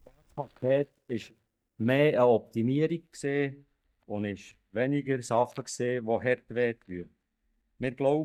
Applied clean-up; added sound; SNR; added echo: neural mask model DeepFilterNet 3.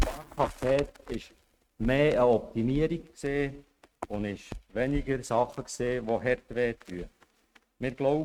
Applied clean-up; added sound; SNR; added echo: neural mask model RNNoise.